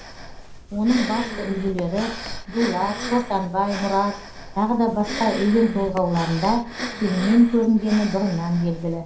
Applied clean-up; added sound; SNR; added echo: none; Breathing; 10 dB; reverberation time 0.5 s.